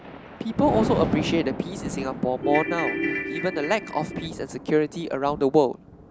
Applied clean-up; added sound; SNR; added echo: none; Ringtone / Keyboard (musical) + Thunder; 5 dB; none.